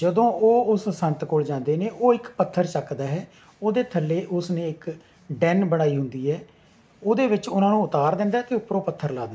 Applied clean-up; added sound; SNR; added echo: none; none; none; none.